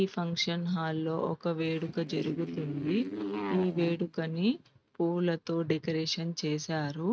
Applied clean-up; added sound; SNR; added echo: neural mask model RNNoise.